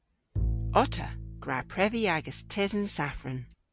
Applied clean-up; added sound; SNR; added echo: none; Bowed string instrument; 4 dB; none.